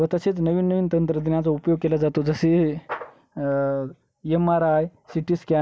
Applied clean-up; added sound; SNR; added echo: none; none; none; none.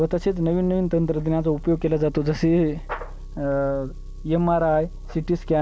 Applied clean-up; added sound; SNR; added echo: none; Engine; 12 dB; none.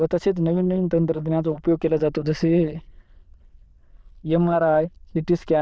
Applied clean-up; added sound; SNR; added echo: neural diffusion model UNIVERSE++.